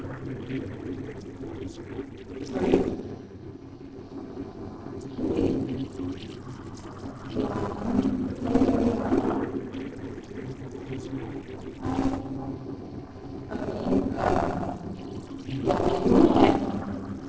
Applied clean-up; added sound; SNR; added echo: neural separator model SepFormer DNS4.